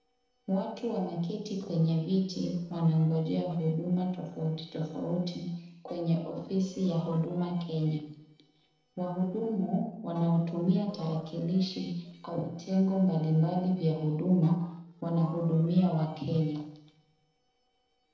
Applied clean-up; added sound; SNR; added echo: neural separator model SepFormer DNS4.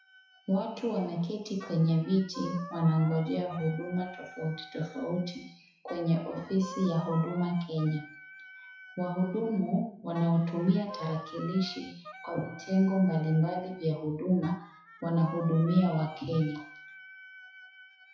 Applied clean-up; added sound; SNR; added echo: classical method WPE with log-MMSE.